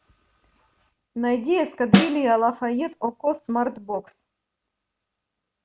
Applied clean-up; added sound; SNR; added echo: none; Snare drum; -1 dB; none.